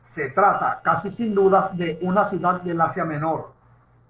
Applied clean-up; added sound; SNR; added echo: neural separator model SepFormer DNS4.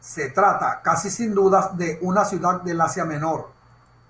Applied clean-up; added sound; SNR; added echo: none; none; none; none.